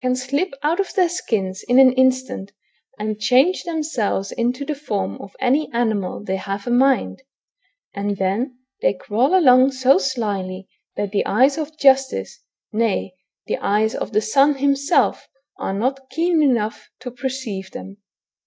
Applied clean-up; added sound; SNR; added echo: neural mask model DeepFilterNet 3.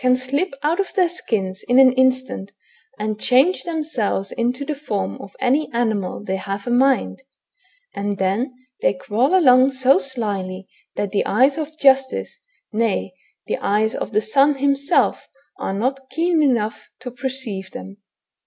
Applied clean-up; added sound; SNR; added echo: none; none; none; none.